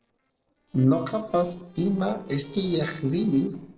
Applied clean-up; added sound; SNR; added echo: neural separator model SepFormer DNS4.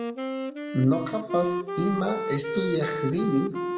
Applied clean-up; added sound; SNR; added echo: none; Wind instrument, woodwind instrument; 4 dB; reverberation time 0.8 s.